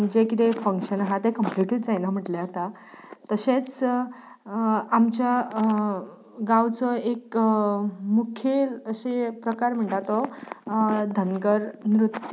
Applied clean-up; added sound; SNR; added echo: none; none; none; none.